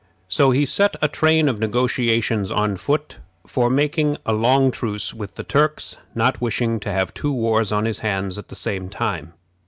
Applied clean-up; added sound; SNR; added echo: none; none; none; none.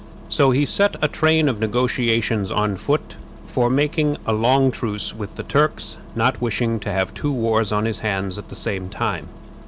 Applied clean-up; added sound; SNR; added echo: none; Engine starting; 17 dB; none.